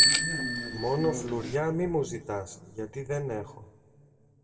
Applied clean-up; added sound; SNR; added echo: none; Bicycle bell; -1 dB; reverberation time 1.2 s.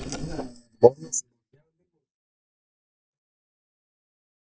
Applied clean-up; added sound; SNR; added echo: neural mask model DeepFilterNet 3.